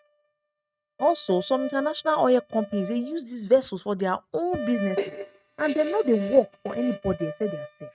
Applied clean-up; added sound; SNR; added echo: neural mask model RNNoise.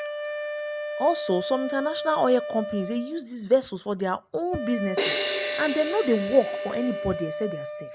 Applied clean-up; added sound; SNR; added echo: none; Wind instrument, woodwind instrument + Crash cymbal; 5 dB; none.